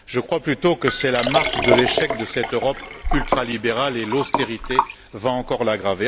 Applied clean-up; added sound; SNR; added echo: none; Liquid; 2 dB; none.